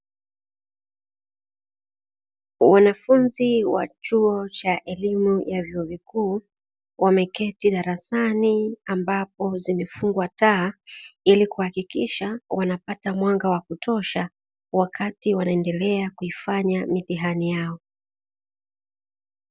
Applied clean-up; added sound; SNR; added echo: none; none; none; none.